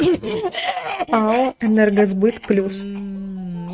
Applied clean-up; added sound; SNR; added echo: neural mask model RNNoise.